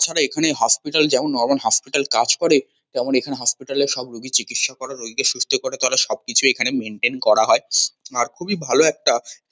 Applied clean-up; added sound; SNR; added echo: none; none; none; none.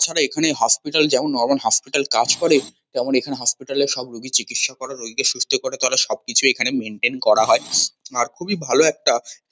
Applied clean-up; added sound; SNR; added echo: none; Screech; 18 dB; none.